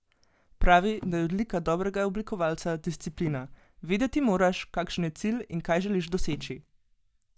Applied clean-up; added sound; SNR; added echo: neural mask model DeepFilterNet 3.